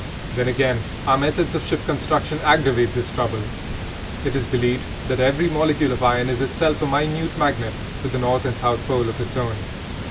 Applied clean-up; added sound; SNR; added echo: none; Water; 7 dB; none.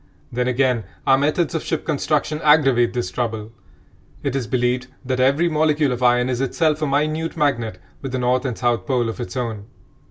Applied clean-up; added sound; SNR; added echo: none; none; none; none.